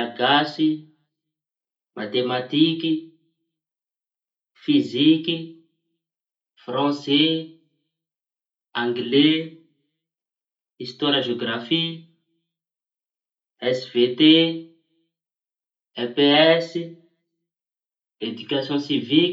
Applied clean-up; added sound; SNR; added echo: none; none; none; reverberation time 0.3 s.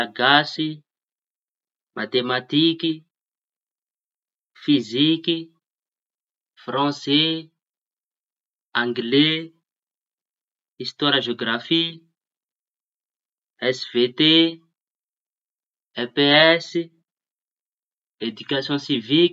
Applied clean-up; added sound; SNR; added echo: none; none; none; none.